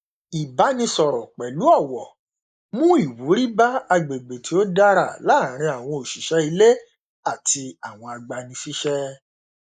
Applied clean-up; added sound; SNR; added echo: neural mask model Resemble Enhance denoiser.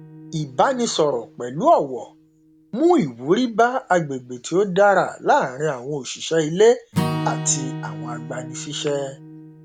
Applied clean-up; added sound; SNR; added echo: none; Acoustic guitar / Strum; 12 dB; none.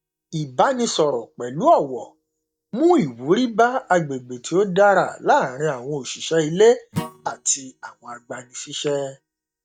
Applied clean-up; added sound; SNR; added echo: neural mask model DeepFilterNet 3.